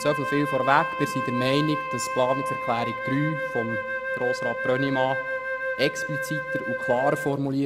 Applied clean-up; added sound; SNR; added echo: none; Wind instrument, woodwind instrument; 3 dB; none.